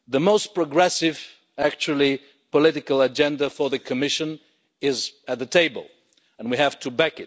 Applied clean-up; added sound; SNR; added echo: none; none; none; none.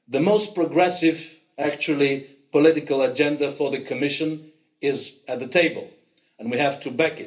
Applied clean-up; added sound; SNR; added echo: none; none; none; reverberation time 0.3 s.